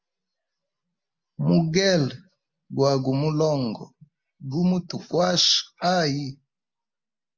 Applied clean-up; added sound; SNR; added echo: none; none; none; none.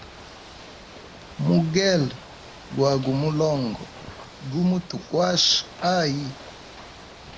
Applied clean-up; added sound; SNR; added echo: none; Ocean / Boat, Water vehicle; 17 dB; none.